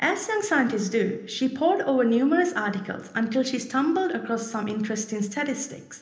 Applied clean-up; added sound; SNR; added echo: none; none; none; reverberation time 0.8 s.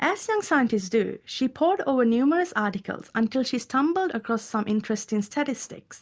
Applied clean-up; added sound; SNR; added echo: none; none; none; none.